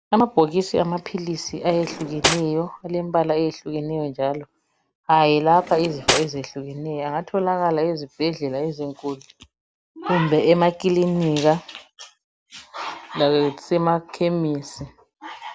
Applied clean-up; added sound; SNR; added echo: none; Cutlery, silverware; 4 dB; none.